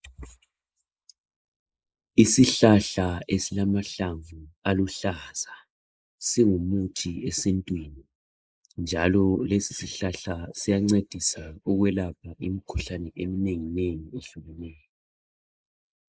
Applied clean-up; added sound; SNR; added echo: neural mask model Resemble Enhance denoiser.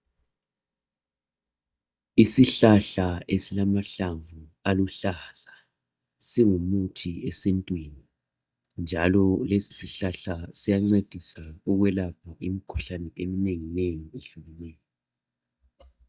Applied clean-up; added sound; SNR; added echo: neural mask model DeepFilterNet 3.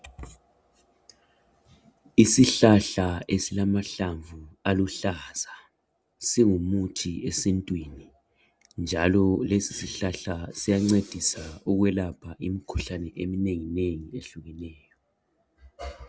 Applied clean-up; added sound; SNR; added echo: none; none; none; none.